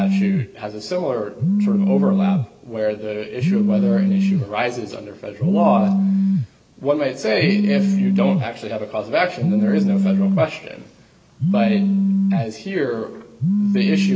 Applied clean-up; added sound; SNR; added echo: none; Telephone; -5 dB; none.